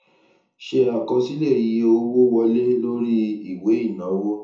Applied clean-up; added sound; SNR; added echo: none; none; none; reverberation time 0.5 s.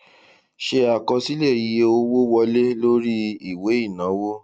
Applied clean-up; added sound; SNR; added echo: none; none; none; none.